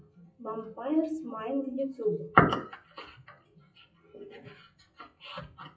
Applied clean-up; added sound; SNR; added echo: classical method WPE with log-MMSE.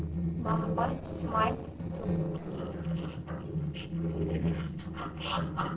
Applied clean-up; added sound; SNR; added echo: neural separator model SepFormer DNS4.